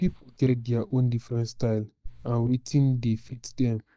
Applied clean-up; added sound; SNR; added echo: neural mask model DeepFilterNet 3.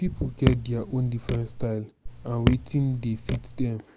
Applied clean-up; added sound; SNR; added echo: none; Raindrop / Drip; 3 dB; none.